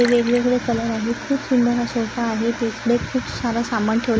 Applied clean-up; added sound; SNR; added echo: none; Liquid; 19 dB; none.